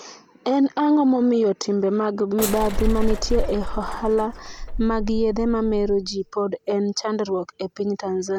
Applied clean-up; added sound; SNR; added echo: none; Bus / Engine; 3 dB; none.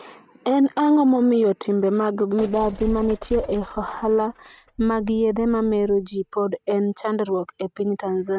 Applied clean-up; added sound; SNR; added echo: neural mask model RNNoise.